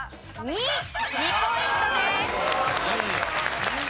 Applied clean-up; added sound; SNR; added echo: none; Chicken, rooster; 6 dB; none.